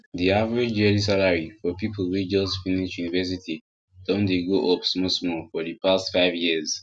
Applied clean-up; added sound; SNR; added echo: none; none; none; none.